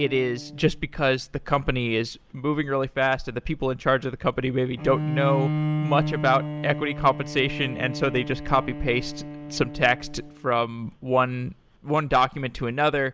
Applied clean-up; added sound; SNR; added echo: none; Bowed string instrument; 8 dB; none.